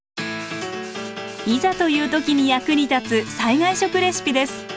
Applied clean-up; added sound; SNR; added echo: none; none; none; none.